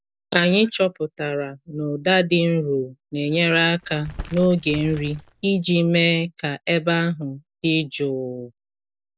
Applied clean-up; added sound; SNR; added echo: none; Crumpling, crinkling; 15 dB; none.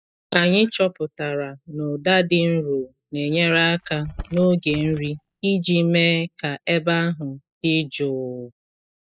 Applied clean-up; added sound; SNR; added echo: classical method spectral subtraction.